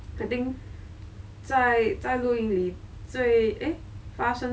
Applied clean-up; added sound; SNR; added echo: none; none; none; none.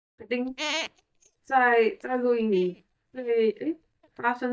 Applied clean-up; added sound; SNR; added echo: neural mask model DeepFilterNet 3.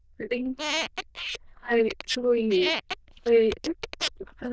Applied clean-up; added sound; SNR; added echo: neural diffusion model UNIVERSE++.